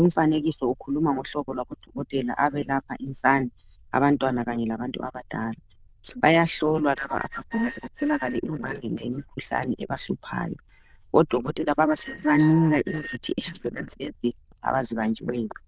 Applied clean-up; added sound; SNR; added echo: neural diffusion model UNIVERSE++.